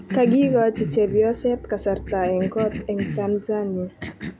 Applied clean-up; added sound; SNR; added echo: none; Cough; 10 dB; none.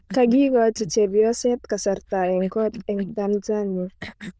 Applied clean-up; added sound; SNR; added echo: neural diffusion model UNIVERSE++.